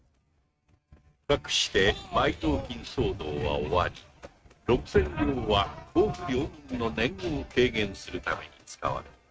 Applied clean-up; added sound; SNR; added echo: neural mask model RNNoise.